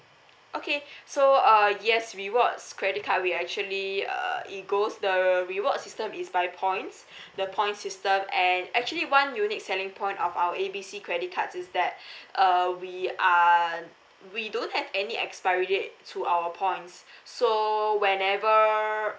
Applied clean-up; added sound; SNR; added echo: none; none; none; none.